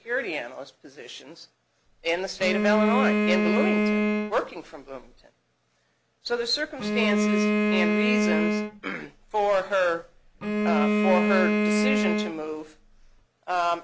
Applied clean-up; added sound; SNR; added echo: none; Bowed string instrument; -4 dB; none.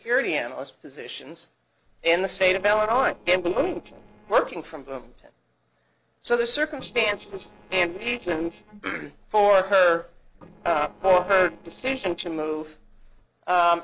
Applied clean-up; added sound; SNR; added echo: neural separator model SepFormer DNS4.